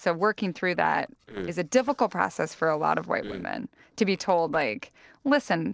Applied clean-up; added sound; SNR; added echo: neural separator model SepFormer DNS4.